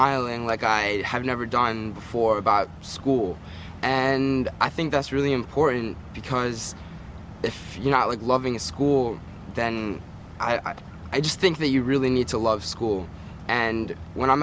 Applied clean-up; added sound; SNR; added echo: none; none; none; none.